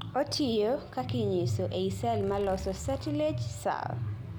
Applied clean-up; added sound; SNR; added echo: none; Zipper (clothing); 15 dB; none.